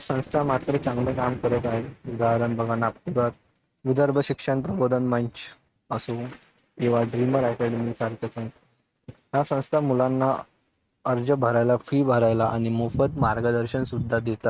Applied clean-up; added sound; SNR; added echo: neural mask model RNNoise.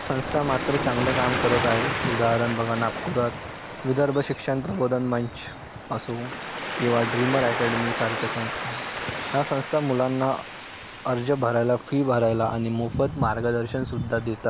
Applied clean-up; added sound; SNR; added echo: none; Waves, surf; 6 dB; none.